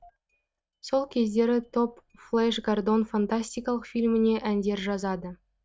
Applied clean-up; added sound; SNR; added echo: neural mask model RNNoise.